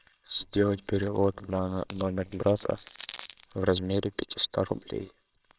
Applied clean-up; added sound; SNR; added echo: neural separator model SepFormer WHAMR!.